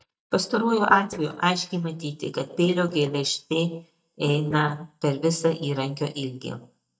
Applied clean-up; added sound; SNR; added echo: neural mask model DeepFilterNet 3.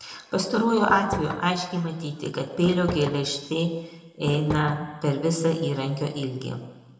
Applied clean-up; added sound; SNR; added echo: none; Fireworks; 11 dB; reverberation time 1.1 s.